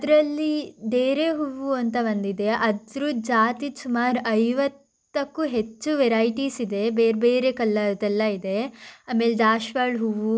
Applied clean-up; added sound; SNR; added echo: none; none; none; none.